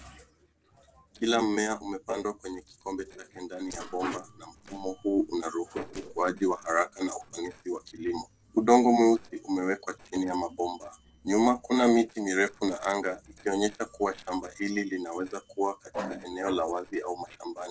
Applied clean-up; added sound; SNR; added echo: neural separator model SepFormer DNS4.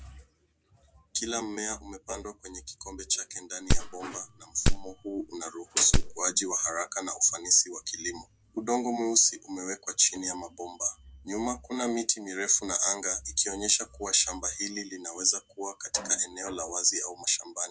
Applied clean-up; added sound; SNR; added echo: none; Wood; -4 dB; none.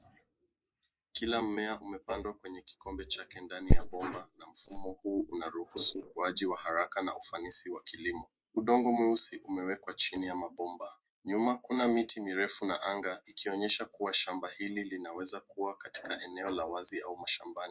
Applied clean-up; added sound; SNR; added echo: neural mask model Resemble Enhance denoiser.